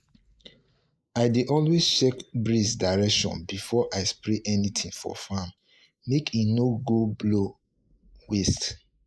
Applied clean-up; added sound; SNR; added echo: neural mask model Resemble Enhance denoiser.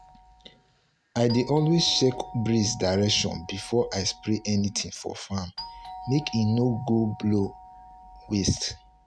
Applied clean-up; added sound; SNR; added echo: none; Doorbell; 17 dB; none.